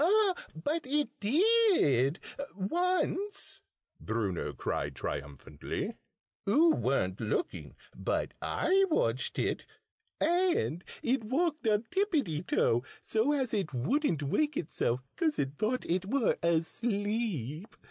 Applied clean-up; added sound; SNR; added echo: none; none; none; none.